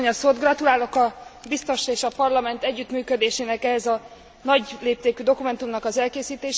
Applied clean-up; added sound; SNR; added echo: none; none; none; none.